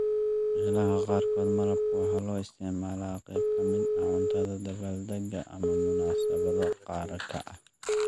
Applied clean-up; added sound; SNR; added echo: none; Telephone; -5 dB; none.